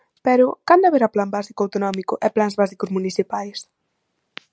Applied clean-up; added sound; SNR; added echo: none; none; none; none.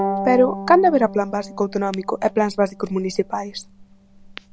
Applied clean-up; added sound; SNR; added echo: none; Bowed string instrument; 10 dB; none.